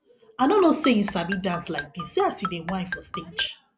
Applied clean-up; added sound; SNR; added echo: none; Marimba, xylophone; 11 dB; none.